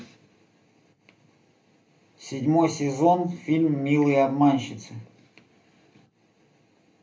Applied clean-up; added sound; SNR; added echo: none; none; none; reverberation time 0.3 s.